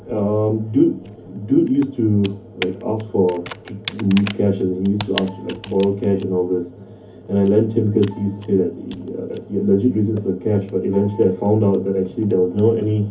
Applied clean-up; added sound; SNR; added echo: none; Computer keyboard; 20 dB; reverberation time 0.3 s.